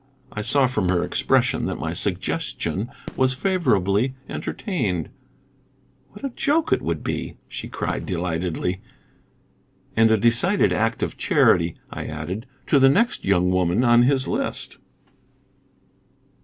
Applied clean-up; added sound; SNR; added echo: none; Fireworks; 19 dB; none.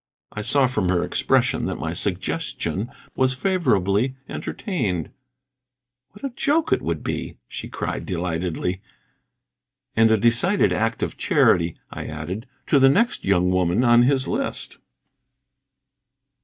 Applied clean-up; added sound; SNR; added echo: neural mask model DeepFilterNet 3.